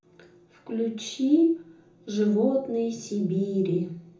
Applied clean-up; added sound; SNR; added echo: none; none; none; reverberation time 0.6 s.